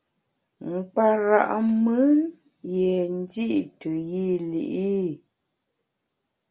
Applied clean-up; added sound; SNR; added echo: none; none; none; none.